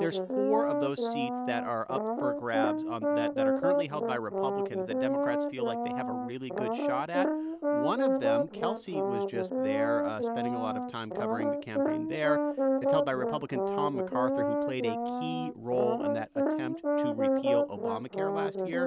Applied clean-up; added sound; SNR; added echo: none; Brass instrument; -5 dB; none.